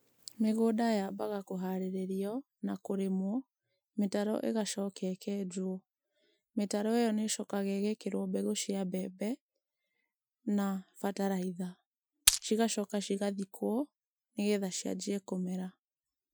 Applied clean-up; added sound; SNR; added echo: classical method Wiener filter.